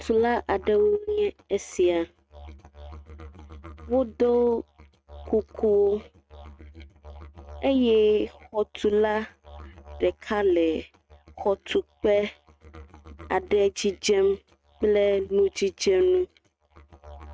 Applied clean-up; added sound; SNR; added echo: neural mask model RNNoise.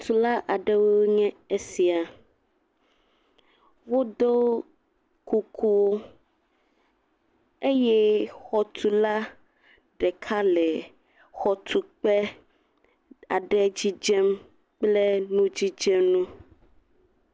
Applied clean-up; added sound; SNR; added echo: none; none; none; none.